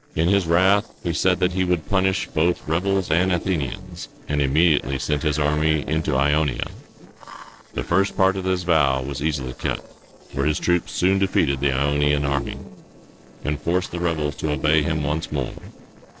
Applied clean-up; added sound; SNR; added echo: neural separator model SepFormer DNS4.